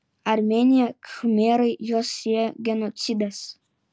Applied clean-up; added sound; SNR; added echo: none; none; none; none.